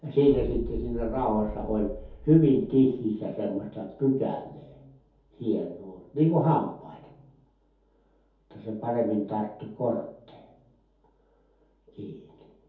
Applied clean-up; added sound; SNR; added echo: none; Boom; 9 dB; reverberation time 0.6 s.